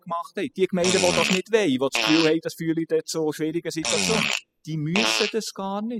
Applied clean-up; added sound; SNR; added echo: classical method spectral subtraction.